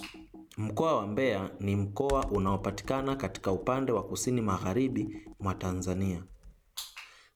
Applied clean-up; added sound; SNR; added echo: none; Computer keyboard; 15 dB; none.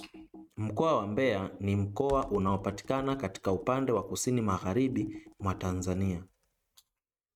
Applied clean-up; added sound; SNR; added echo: neural mask model RNNoise.